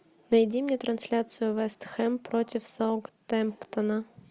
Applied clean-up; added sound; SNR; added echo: none; none; none; none.